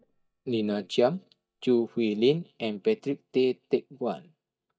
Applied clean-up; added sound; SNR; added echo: neural mask model DeepFilterNet 3.